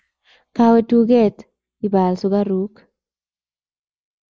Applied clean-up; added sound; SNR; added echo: neural mask model Resemble Enhance denoiser.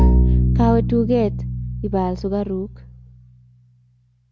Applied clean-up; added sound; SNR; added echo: none; Bowed string instrument; -3 dB; none.